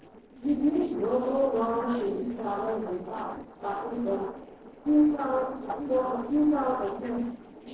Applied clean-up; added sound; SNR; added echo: neural separator model SepFormer DNS4.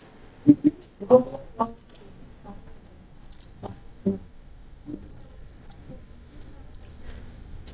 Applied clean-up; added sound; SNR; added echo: neural mask model DeepFilterNet 3.